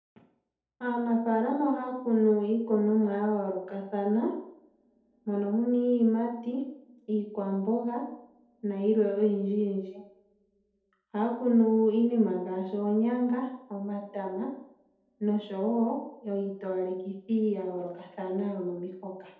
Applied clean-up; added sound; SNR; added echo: none; none; none; reverberation time 2.0 s.